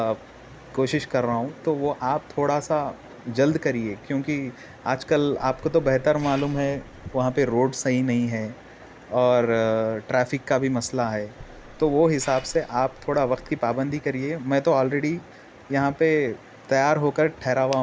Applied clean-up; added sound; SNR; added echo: none; Hiss; 19 dB; none.